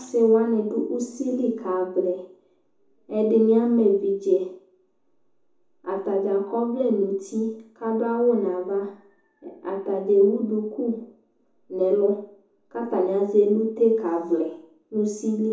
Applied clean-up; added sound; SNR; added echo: none; none; none; reverberation time 0.6 s.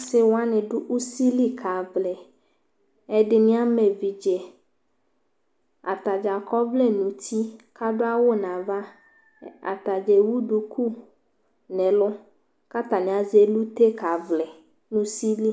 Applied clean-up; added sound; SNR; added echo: none; none; none; none.